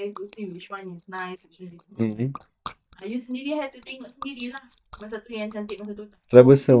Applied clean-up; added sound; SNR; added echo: neural mask model DeepFilterNet 3.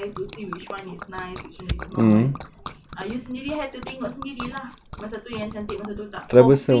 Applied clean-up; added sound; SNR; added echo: none; Liquid + Fire; 15 dB; none.